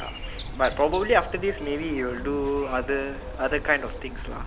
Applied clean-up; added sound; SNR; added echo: none; Bird vocalization, bird call, bird song + Subway, metro, underground / Wind; 9 dB; none.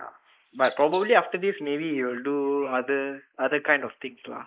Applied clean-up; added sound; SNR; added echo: neural mask model Resemble Enhance denoiser.